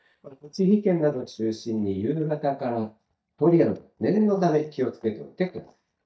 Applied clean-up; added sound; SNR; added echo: neural mask model DeepFilterNet 3.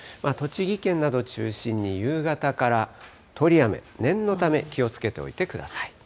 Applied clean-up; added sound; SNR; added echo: none; none; none; none.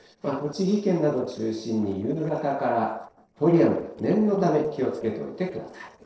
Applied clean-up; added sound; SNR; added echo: neural separator model SepFormer DNS4.